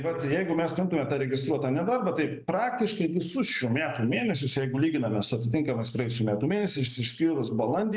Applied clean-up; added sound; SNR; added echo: none; none; none; none.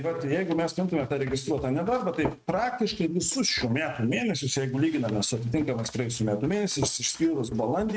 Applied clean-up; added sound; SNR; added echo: neural mask model RNNoise.